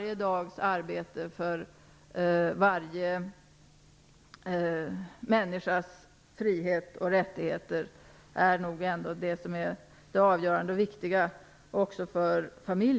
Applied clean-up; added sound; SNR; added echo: none; none; none; none.